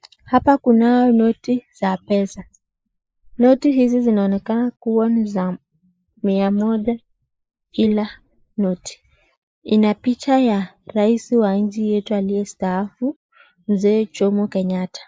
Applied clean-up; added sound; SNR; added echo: neural mask model Resemble Enhance denoiser.